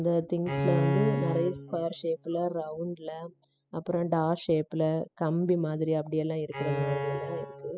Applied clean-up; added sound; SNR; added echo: classical method spectral subtraction.